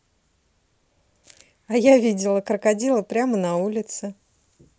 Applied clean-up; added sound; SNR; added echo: none; none; none; none.